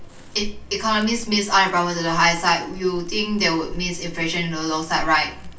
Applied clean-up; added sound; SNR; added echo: none; Crackle; 11 dB; reverberation time 0.2 s.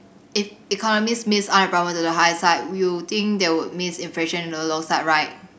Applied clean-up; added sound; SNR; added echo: none; none; none; none.